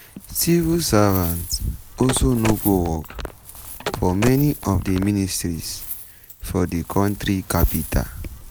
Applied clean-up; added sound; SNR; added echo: none; Wind + Telephone; 11 dB; none.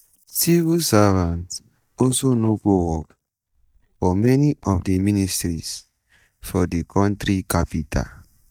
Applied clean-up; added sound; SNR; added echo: neural mask model DeepFilterNet 3.